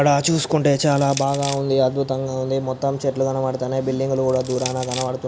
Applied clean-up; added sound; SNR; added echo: none; Crushing; 13 dB; none.